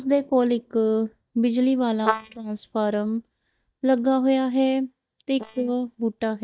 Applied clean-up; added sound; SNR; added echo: neural mask model DeepFilterNet 3.